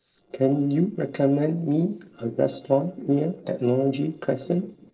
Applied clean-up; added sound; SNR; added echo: neural separator model SepFormer DNS4.